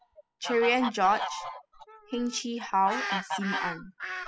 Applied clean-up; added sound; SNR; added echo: classical method spectral subtraction.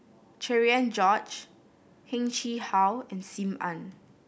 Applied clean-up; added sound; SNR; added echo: none; none; none; none.